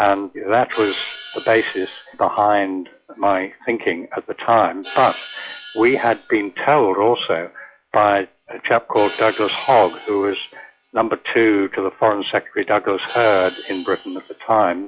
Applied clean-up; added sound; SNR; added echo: classical method log-MMSE.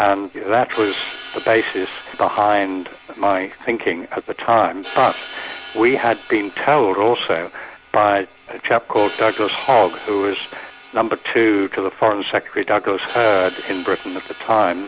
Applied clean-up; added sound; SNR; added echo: none; Crash cymbal; 18 dB; none.